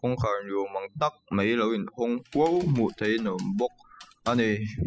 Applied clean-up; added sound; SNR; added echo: classical method spectral subtraction.